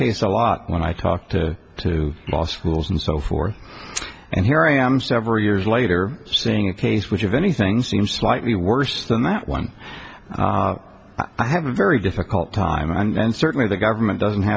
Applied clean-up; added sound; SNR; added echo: none; none; none; none.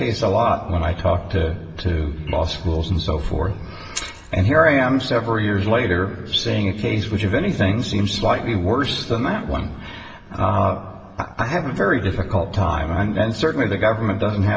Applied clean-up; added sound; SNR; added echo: none; none; none; reverberation time 2.1 s.